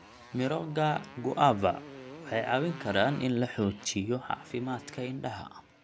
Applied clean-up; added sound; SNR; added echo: none; Motorcycle; 17 dB; none.